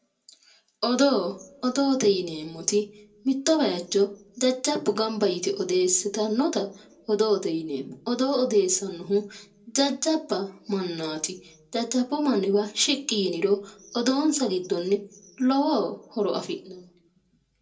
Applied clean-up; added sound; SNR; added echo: none; none; none; reverberation time 0.2 s.